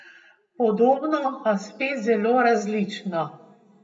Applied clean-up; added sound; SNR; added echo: none; none; none; reverberation time 1.4 s.